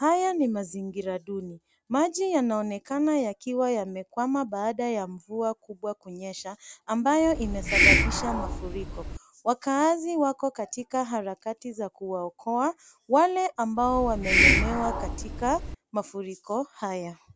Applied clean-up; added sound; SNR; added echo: none; Hiss; -3 dB; none.